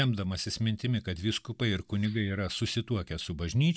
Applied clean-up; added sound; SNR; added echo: neural mask model DeepFilterNet 3.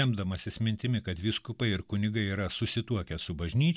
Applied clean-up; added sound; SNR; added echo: none; none; none; none.